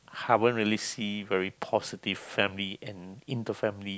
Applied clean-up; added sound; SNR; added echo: none; none; none; none.